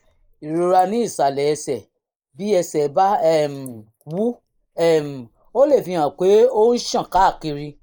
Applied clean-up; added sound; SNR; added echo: neural mask model Resemble Enhance denoiser.